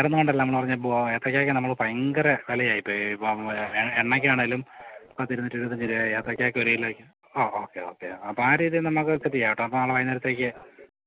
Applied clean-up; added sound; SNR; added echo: none; none; none; none.